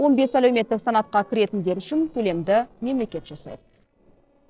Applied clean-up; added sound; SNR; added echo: neural separator model SepFormer DNS4.